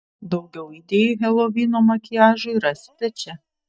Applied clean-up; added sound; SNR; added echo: neural mask model DeepFilterNet 3.